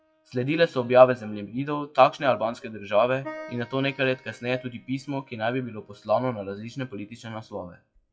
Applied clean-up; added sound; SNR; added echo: classical method WPE with log-MMSE.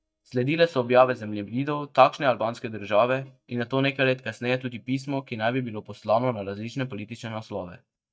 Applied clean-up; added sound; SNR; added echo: neural mask model DeepFilterNet 3.